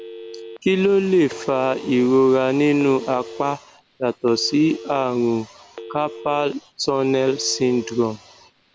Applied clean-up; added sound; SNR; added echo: none; Telephone; 18 dB; none.